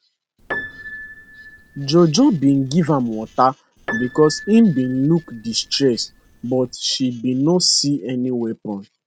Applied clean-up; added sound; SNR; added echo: none; Piano; 16 dB; none.